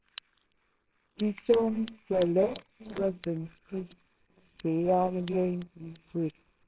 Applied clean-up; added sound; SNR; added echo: neural separator model SepFormer WHAMR!.